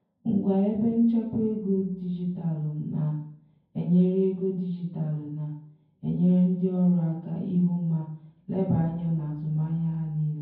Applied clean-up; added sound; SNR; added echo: none; none; none; reverberation time 0.9 s.